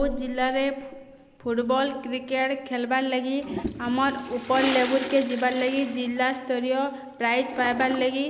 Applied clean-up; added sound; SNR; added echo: none; Toilet flush; 11 dB; none.